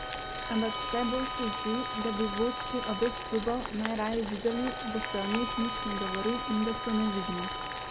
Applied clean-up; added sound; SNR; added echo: none; Harmonica + Boiling; 3 dB; none.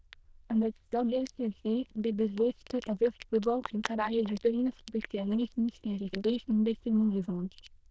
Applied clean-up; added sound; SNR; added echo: neural diffusion model UNIVERSE++.